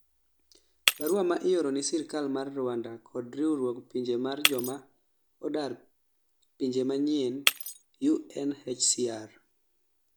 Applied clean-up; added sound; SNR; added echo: none; Shatter; 5 dB; none.